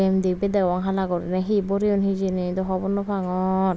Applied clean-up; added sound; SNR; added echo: none; none; none; none.